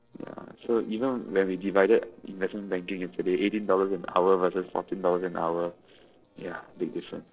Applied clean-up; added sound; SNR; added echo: neural separator model SepFormer DNS4.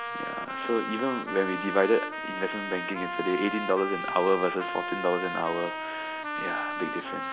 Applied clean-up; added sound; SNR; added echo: none; Trumpet; 4 dB; none.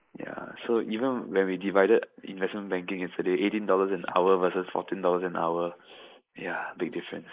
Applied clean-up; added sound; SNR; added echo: neural mask model Resemble Enhance denoiser.